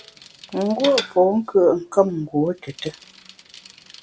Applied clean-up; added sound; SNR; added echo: none; Bicycle; 15 dB; none.